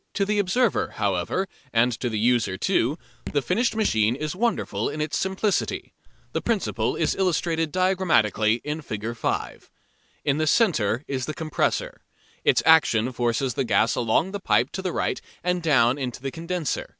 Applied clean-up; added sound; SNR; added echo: none; Drip; 14 dB; none.